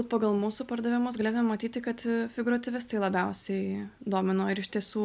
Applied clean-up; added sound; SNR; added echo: none; none; none; none.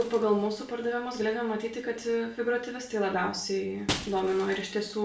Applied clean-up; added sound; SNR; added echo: none; Shatter; 13 dB; reverberation time 0.4 s.